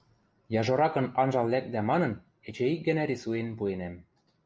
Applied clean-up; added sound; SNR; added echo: none; none; none; none.